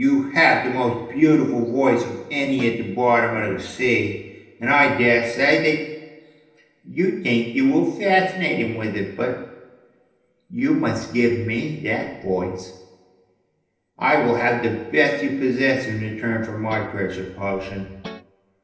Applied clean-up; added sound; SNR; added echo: none; Guitar; 16 dB; reverberation time 0.9 s.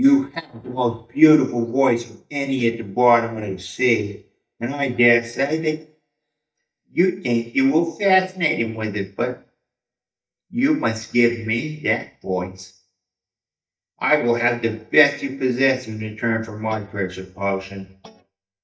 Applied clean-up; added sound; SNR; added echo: neural mask model DeepFilterNet 3.